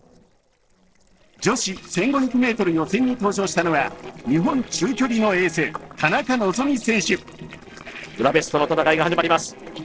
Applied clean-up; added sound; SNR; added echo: neural separator model SepFormer DNS4.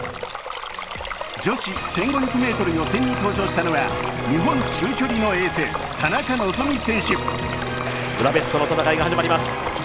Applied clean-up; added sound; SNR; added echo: none; Stream + Bowed string instrument; 5 dB; none.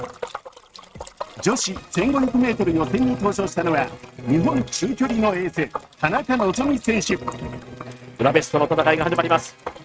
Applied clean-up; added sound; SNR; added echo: neural mask model RNNoise.